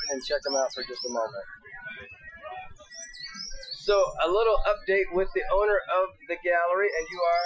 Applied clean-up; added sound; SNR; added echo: classical method Wiener filter.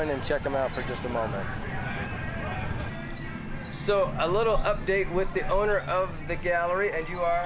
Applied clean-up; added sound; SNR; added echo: none; Bird vocalization, bird call, bird song; 6 dB; none.